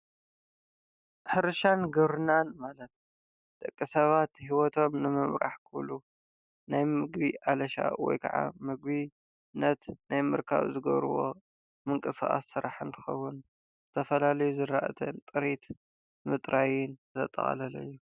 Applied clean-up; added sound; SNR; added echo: none; none; none; none.